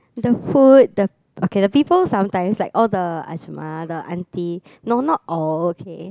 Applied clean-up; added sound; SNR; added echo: none; none; none; none.